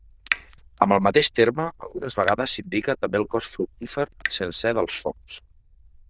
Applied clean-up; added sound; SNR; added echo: neural diffusion model UNIVERSE++.